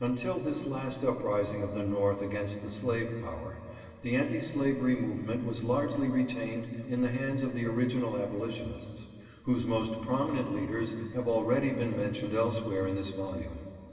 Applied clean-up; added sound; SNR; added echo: none; none; none; reverberation time 2.6 s.